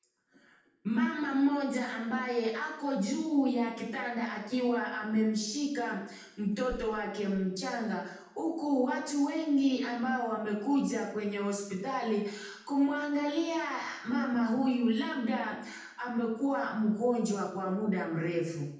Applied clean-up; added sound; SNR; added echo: neural separator model SepFormer DNS4.